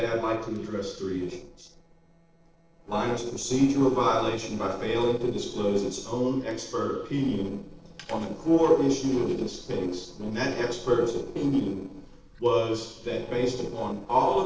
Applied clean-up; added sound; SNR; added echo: neural separator model SepFormer DNS4.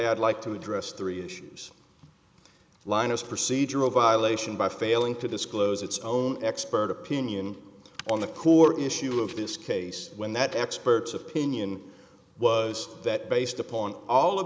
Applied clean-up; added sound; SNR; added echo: none; none; none; none.